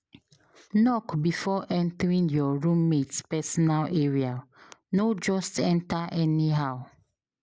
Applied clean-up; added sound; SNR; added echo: none; none; none; none.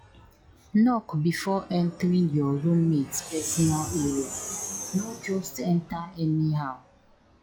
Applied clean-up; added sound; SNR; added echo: classical method log-MMSE.